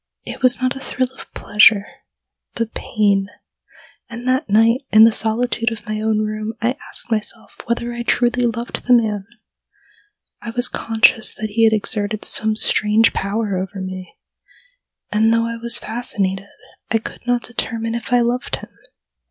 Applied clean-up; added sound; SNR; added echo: none; none; none; none.